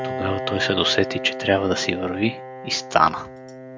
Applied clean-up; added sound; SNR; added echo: none; Piano; 8 dB; none.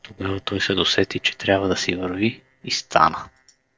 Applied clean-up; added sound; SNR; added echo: neural separator model SepFormer DNS4.